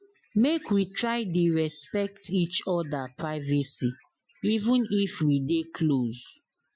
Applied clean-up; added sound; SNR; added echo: classical method Wiener filter.